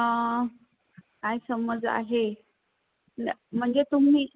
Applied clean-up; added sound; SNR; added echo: none; none; none; none.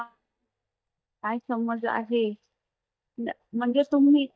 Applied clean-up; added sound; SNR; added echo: neural mask model DeepFilterNet 3.